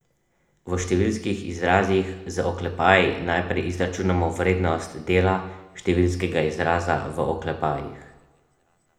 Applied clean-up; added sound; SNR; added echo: none; none; none; reverberation time 0.7 s.